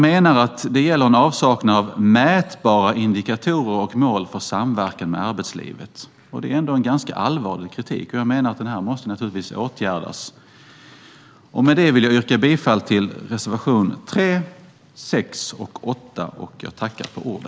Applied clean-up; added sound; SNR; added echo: none; none; none; none.